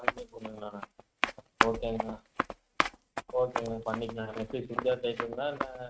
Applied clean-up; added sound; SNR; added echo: neural mask model RNNoise.